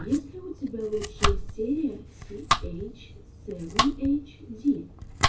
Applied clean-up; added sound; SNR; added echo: none; Domestic sounds, home sounds; 0 dB; reverberation time 0.3 s.